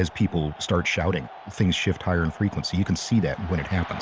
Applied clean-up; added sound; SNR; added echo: none; none; none; none.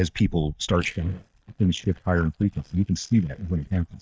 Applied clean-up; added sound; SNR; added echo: neural mask model DeepFilterNet 3.